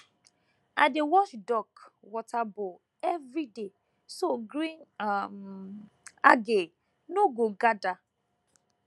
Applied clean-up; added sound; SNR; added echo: none; none; none; none.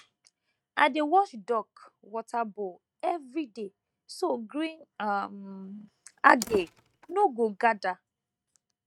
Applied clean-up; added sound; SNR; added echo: neural mask model RNNoise.